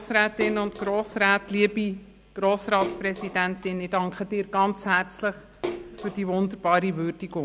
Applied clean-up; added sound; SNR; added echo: none; Splash, splatter; 13 dB; none.